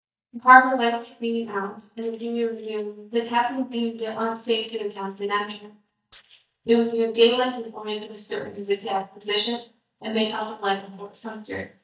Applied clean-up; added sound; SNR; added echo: neural mask model DeepFilterNet 3.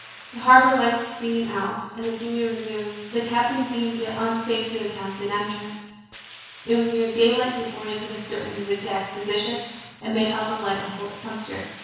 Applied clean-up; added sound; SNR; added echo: none; Hiss; 19 dB; reverberation time 1.1 s.